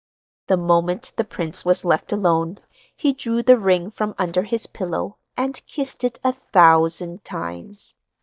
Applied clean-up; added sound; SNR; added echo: neural mask model DeepFilterNet 3.